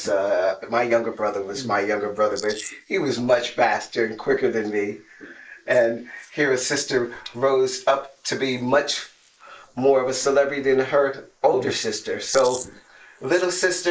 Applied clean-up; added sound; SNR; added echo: neural mask model Resemble Enhance denoiser.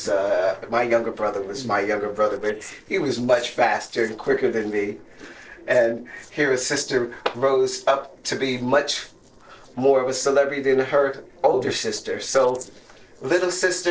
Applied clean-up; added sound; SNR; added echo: neural separator model SepFormer DNS4.